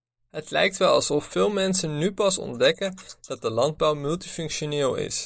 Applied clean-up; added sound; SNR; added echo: neural mask model Resemble Enhance denoiser.